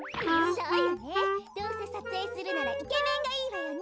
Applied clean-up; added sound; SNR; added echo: none; Wind instrument, woodwind instrument; -3 dB; none.